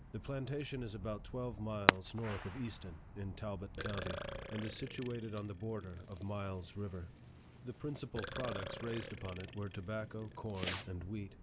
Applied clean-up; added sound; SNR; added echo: none; Fireworks + Burping, eructation; 1 dB; none.